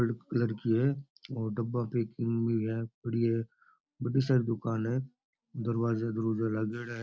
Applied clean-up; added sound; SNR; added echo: none; none; none; none.